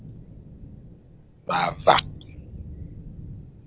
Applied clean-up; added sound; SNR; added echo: none; Thunder / Rain; 12 dB; none.